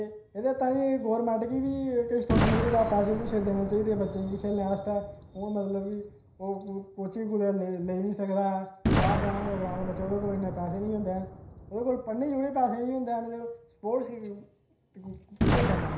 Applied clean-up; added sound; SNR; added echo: none; Boom; 4 dB; reverberation time 0.5 s.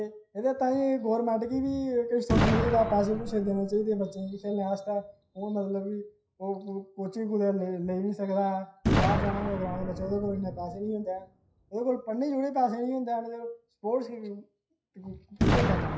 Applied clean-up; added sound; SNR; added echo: classical method WPE with log-MMSE.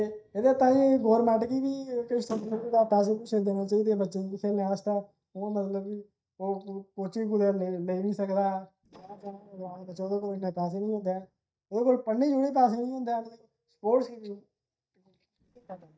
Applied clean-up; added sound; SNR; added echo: neural mask model DeepFilterNet 3.